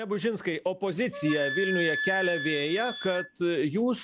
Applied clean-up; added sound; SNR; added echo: none; Wind instrument, woodwind instrument; 6 dB; none.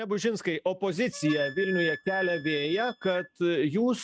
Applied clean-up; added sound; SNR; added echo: neural mask model RNNoise.